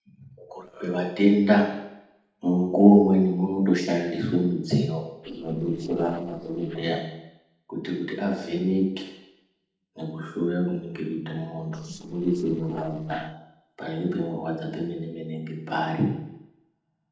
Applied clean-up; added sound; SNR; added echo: neural separator model SepFormer DNS4.